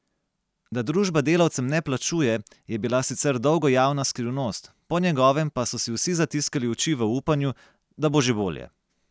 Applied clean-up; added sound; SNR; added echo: none; none; none; none.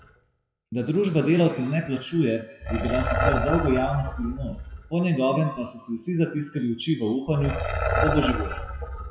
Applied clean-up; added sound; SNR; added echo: classical method WPE with log-MMSE.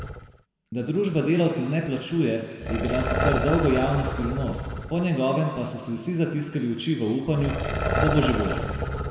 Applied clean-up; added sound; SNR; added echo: none; Growling; 4 dB; reverberation time 2.0 s.